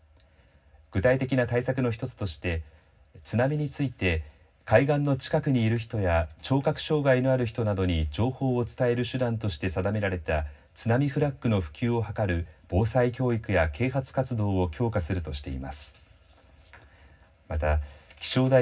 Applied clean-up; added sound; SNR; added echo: none; none; none; reverberation time 0.4 s.